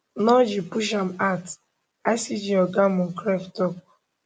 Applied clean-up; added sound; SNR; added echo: none; none; none; none.